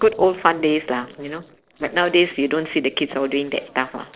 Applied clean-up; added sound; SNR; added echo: neural separator model SepFormer DNS4.